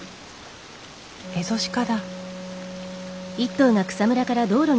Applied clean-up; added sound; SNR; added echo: none; Wind instrument, woodwind instrument; 13 dB; none.